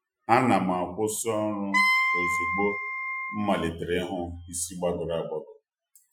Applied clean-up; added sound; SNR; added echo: classical method Wiener filter.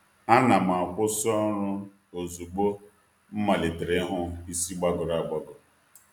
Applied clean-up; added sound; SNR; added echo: none; none; none; none.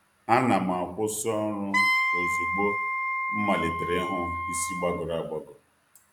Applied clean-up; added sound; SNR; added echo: none; Wind instrument, woodwind instrument; -1 dB; none.